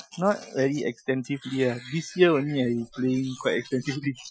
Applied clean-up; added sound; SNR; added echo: classical method Wiener filter.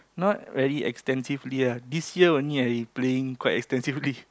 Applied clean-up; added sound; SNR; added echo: none; none; none; none.